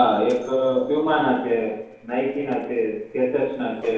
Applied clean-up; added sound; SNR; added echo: neural separator model SepFormer DNS4.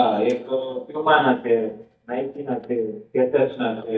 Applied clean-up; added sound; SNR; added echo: neural mask model DeepFilterNet 3.